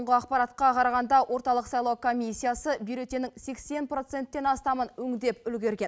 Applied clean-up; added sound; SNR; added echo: none; none; none; none.